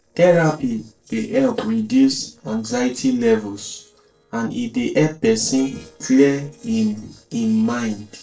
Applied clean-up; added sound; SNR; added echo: neural separator model SepFormer DNS4.